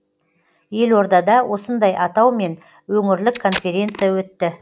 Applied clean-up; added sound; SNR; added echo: none; Packing tape, duct tape; 12 dB; none.